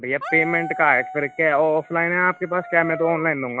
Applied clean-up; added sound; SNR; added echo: classical method log-MMSE.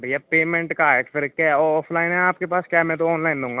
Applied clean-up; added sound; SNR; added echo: none; none; none; none.